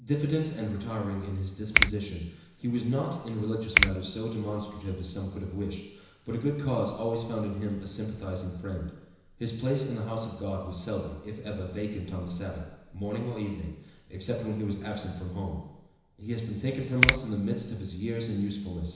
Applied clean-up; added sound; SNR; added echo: none; Finger snapping; -2 dB; reverberation time 1.0 s.